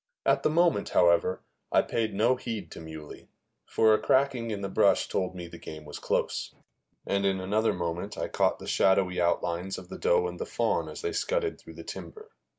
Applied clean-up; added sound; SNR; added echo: none; none; none; none.